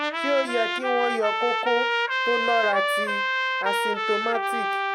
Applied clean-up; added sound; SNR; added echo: none; Trumpet; -2 dB; none.